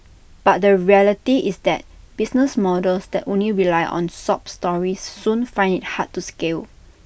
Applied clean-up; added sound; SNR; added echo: none; none; none; none.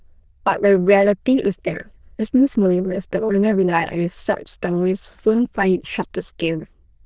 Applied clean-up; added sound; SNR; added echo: neural diffusion model UNIVERSE++.